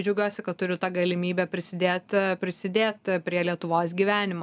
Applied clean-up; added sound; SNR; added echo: none; none; none; none.